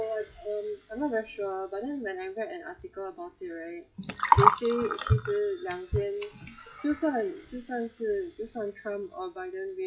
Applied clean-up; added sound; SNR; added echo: classical method WPE with log-MMSE.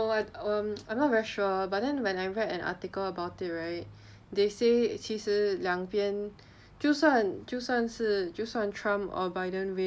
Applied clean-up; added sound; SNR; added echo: none; none; none; none.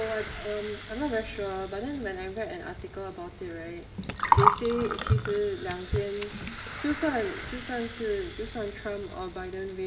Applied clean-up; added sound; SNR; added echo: none; Gurgling; 0 dB; reverberation time 2.4 s.